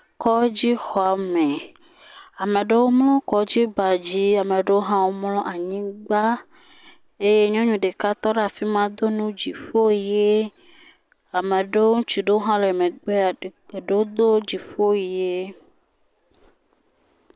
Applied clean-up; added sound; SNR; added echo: none; none; none; none.